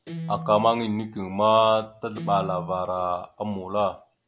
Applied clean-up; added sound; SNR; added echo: none; Guitar; 14 dB; none.